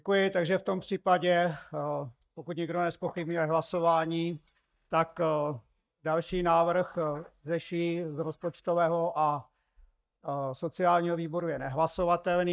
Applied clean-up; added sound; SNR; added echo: neural mask model DeepFilterNet 3.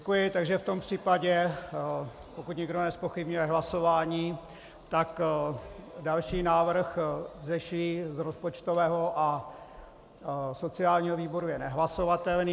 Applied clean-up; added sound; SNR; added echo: none; none; none; none.